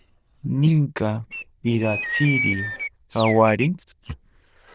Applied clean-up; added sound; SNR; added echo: neural diffusion model UNIVERSE++.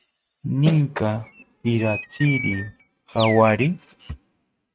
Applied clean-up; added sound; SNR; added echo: neural mask model RNNoise.